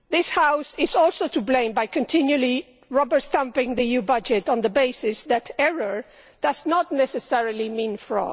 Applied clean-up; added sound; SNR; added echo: none; none; none; none.